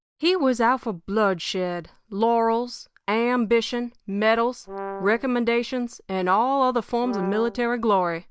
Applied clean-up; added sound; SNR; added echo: neural mask model DeepFilterNet 3.